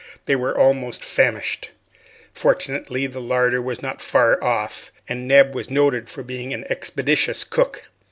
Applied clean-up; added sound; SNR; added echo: none; none; none; none.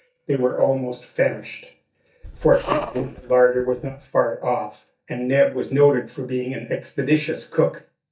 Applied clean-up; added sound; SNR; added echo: neural mask model DeepFilterNet 3.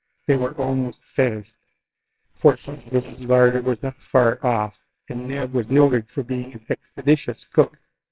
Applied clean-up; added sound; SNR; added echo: neural separator model SepFormer WHAMR!.